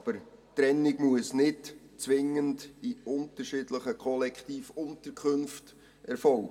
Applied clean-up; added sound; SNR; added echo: none; none; none; reverberation time 1.4 s.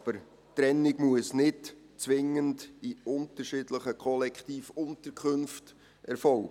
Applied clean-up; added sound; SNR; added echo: none; none; none; none.